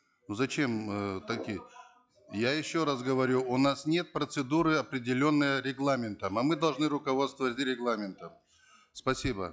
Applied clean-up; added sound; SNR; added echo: classical method log-MMSE.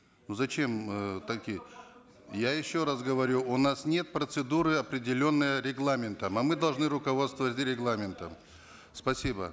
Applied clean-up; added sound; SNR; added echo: none; none; none; none.